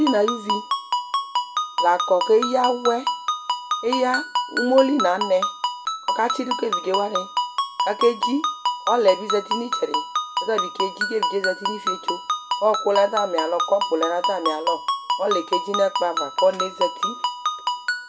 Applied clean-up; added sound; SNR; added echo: none; Ringtone; 2 dB; none.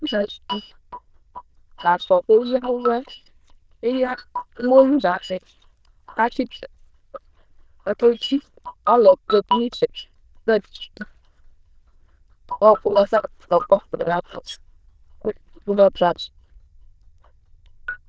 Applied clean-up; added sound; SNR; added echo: neural diffusion model UNIVERSE++.